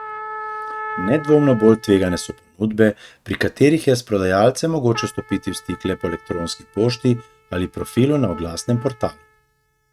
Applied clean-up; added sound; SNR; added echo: neural mask model RNNoise.